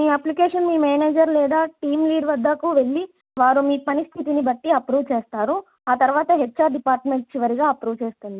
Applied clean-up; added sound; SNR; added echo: none; none; none; none.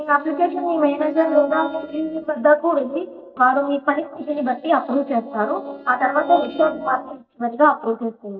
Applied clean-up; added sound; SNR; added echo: neural mask model DeepFilterNet 3.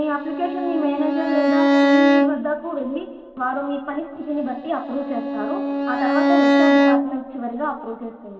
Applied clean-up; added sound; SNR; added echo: none; Bowed string instrument; -5 dB; reverberation time 2.2 s.